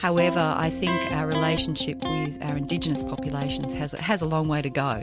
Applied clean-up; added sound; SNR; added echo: none; Electric guitar; 4 dB; none.